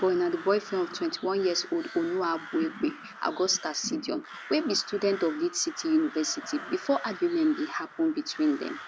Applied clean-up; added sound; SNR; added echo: none; Crow; 16 dB; none.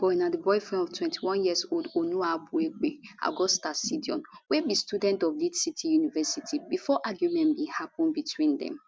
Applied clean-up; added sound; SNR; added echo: none; none; none; none.